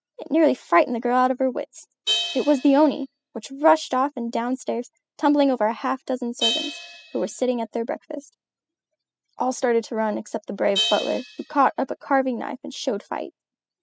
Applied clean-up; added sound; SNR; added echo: classical method spectral subtraction.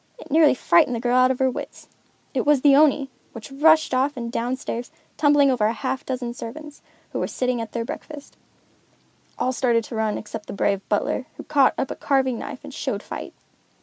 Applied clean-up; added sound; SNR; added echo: none; none; none; none.